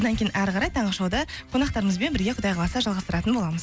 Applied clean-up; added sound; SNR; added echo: none; none; none; none.